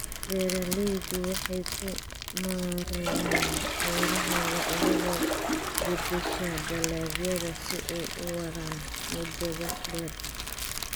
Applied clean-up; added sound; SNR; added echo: none; Crumpling, crinkling + Toilet flush; -2 dB; none.